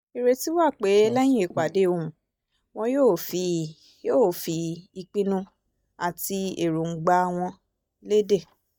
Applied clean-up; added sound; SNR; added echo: neural mask model DeepFilterNet 3.